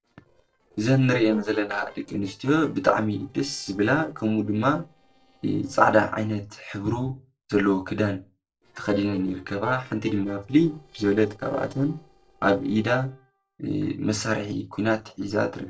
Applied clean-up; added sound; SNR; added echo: neural separator model SepFormer DNS4.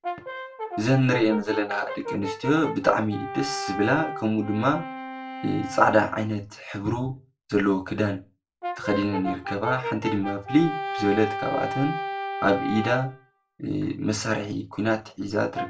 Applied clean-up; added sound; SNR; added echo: none; Brass instrument; 8 dB; reverberation time 0.2 s.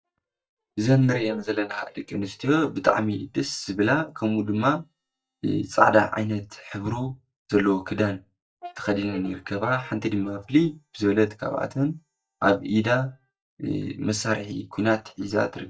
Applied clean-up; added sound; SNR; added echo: neural mask model DeepFilterNet 3.